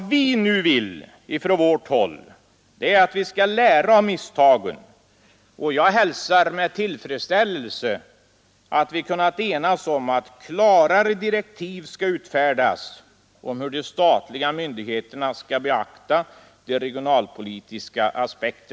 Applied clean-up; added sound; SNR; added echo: none; none; none; none.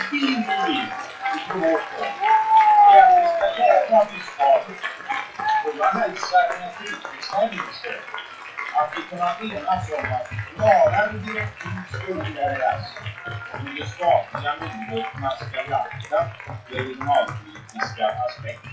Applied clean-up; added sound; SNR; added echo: classical method WPE with log-MMSE.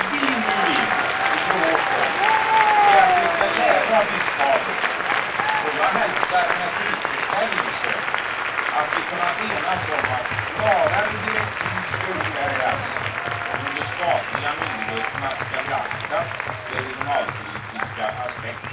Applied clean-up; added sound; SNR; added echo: none; Applause; -4 dB; reverberation time 0.2 s.